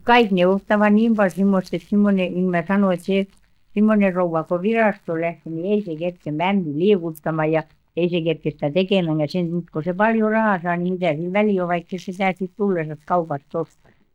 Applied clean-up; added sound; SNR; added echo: neural mask model DeepFilterNet 3.